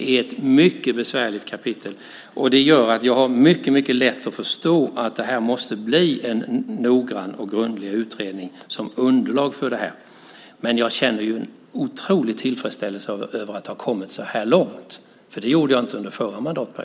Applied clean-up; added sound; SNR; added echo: none; none; none; none.